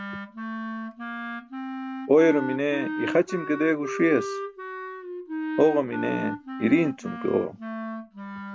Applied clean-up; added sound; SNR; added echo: none; Wind instrument, woodwind instrument; 7 dB; none.